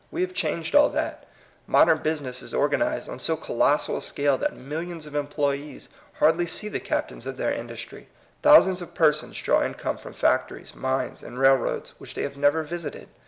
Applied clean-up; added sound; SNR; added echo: none; none; none; none.